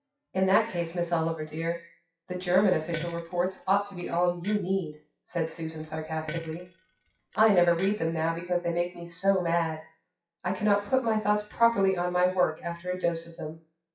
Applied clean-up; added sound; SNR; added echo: classical method WPE with log-MMSE.